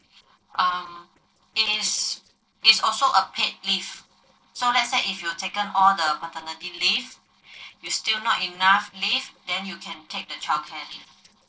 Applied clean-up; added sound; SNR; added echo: neural separator model SepFormer DNS4.